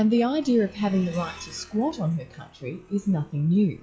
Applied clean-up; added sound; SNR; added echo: classical method log-MMSE.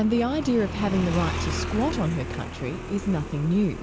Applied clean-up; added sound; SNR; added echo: none; Motorcycle; 6 dB; none.